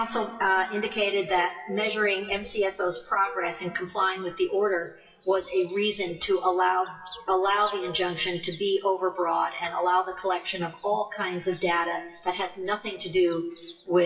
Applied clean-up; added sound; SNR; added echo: classical method WPE with log-MMSE.